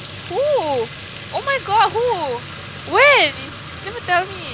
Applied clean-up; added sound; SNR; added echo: none; Fill (with liquid) / Trickle, dribble / Sink (filling or washing); 14 dB; none.